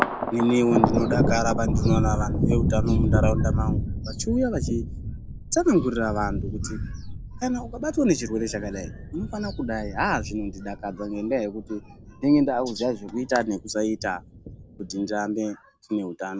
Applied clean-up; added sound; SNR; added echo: none; Thunder; 1 dB; none.